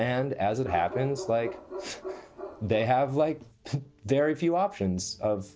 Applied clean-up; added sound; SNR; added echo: none; Bark; 12 dB; none.